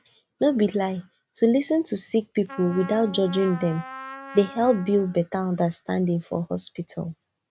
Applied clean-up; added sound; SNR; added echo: none; Trumpet; 16 dB; none.